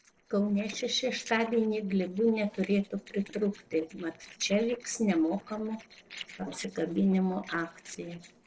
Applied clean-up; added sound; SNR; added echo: neural separator model SepFormer DNS4.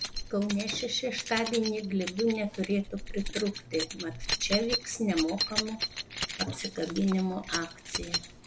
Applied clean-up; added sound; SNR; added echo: none; Keys jangling; 5 dB; none.